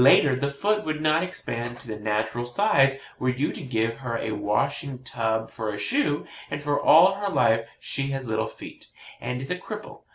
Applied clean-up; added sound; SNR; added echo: none; none; none; none.